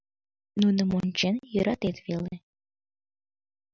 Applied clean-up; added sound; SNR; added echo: none; none; none; none.